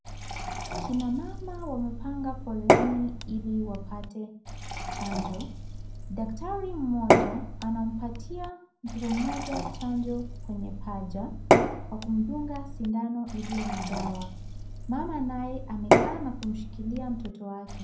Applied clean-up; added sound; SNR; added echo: none; Fill (with liquid) / Glass / Water; -3 dB; reverberation time 0.5 s.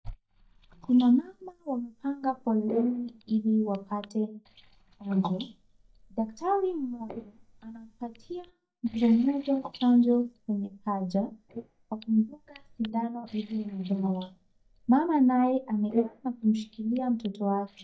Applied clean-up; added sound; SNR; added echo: neural mask model DeepFilterNet 3.